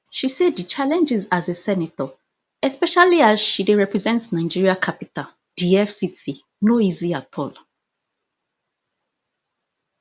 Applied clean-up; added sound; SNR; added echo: none; none; none; none.